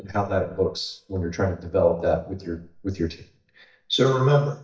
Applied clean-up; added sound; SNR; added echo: neural mask model DeepFilterNet 3.